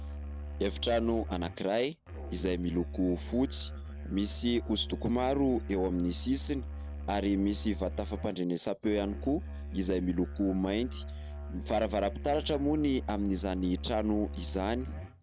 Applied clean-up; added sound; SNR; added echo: none; Musical instrument; 8 dB; none.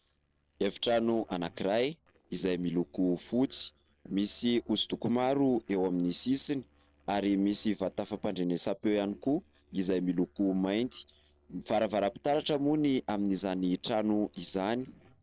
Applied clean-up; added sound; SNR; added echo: neural separator model SepFormer DNS4.